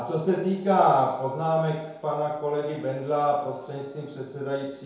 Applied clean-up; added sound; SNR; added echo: none; none; none; reverberation time 0.9 s.